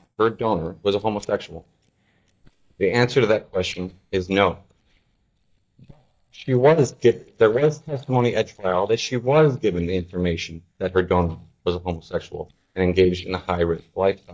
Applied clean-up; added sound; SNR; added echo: neural mask model DeepFilterNet 3.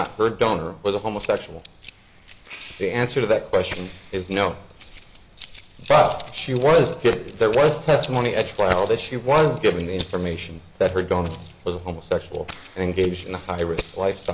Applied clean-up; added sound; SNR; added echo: neural mask model Resemble Enhance denoiser.